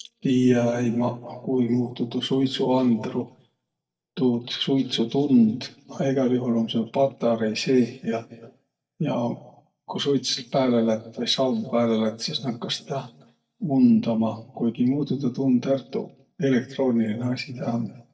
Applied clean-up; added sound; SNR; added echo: neural mask model DeepFilterNet 3.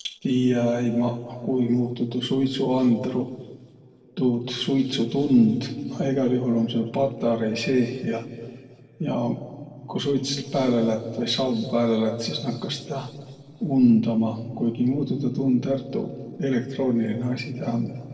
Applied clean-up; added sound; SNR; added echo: neural separator model SepFormer DNS4.